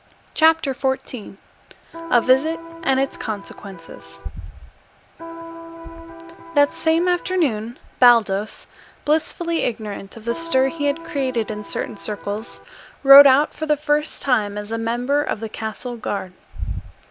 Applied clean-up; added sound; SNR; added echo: none; Electric guitar; 14 dB; none.